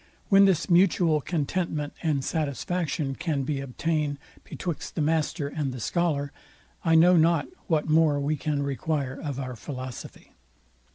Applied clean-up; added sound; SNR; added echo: none; none; none; none.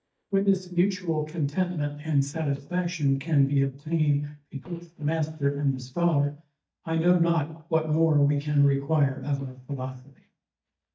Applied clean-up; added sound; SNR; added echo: neural mask model DeepFilterNet 3.